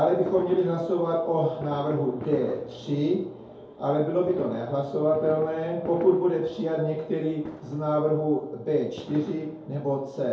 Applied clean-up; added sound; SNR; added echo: none; Fireworks; 17 dB; reverberation time 2.3 s.